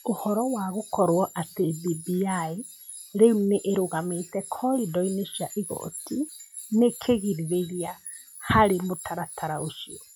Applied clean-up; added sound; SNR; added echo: classical method log-MMSE.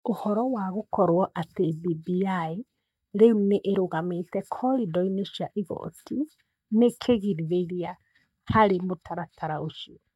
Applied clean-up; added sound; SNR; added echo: neural mask model DeepFilterNet 3.